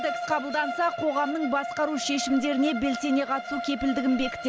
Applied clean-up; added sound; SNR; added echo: none; Bowed string instrument; 7 dB; none.